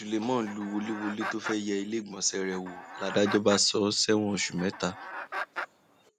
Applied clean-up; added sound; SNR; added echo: none; Chicken, rooster; 11 dB; none.